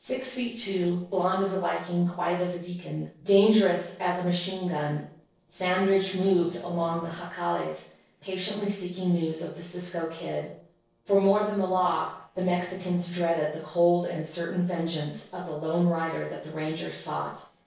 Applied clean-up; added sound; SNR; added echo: neural separator model SepFormer DNS4.